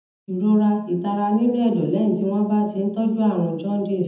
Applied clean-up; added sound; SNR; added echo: none; none; none; reverberation time 0.8 s.